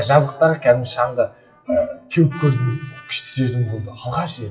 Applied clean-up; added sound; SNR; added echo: classical method WPE with log-MMSE.